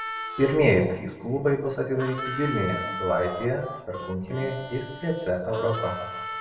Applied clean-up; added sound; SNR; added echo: none; Harmonica; 10 dB; reverberation time 0.8 s.